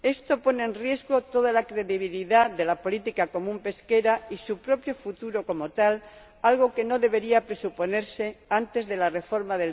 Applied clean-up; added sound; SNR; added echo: none; none; none; none.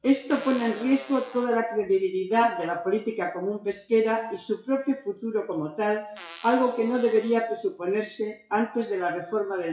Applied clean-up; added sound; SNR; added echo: classical method WPE with log-MMSE.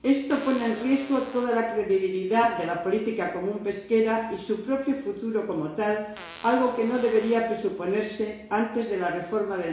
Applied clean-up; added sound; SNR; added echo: none; Fart; 18 dB; reverberation time 0.7 s.